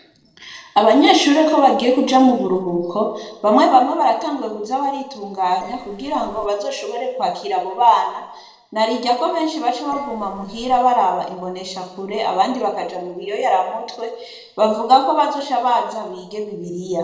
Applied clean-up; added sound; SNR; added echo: neural separator model SepFormer DNS4.